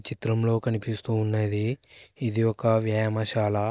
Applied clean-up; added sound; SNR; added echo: none; none; none; none.